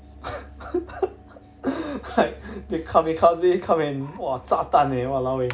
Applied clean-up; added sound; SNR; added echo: none; none; none; none.